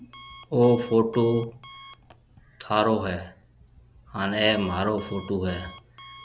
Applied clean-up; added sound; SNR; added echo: none; Alarm; 19 dB; none.